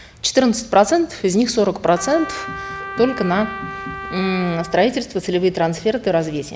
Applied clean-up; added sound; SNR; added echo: none; Trumpet; 11 dB; none.